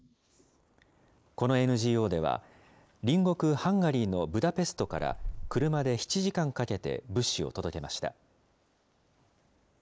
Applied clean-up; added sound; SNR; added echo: neural mask model Resemble Enhance denoiser.